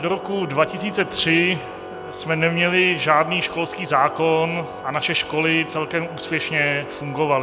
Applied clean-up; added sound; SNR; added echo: none; Organ; 13 dB; none.